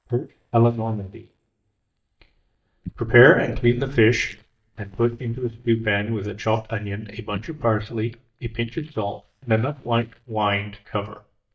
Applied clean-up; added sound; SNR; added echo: neural mask model DeepFilterNet 3.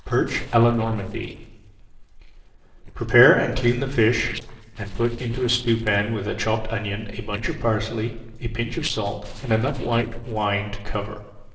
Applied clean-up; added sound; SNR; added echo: neural separator model SepFormer DNS4.